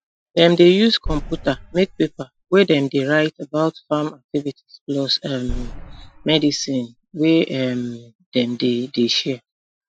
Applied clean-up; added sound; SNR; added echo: classical method Wiener filter.